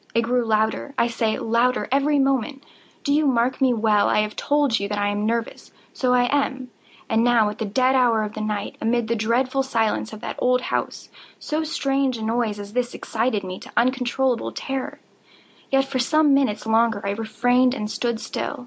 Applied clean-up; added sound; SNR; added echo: none; none; none; none.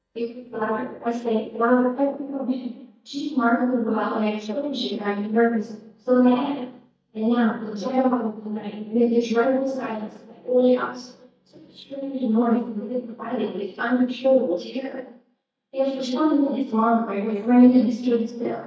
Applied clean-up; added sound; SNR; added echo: neural mask model DeepFilterNet 3.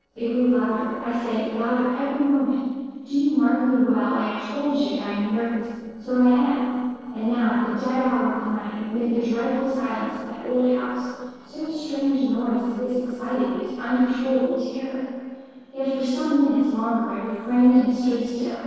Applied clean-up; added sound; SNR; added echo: neural separator model SepFormer DNS4.